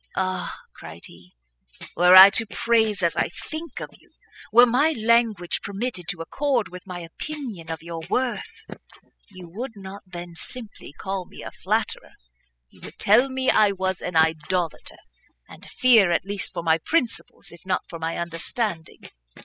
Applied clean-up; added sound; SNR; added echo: classical method spectral subtraction.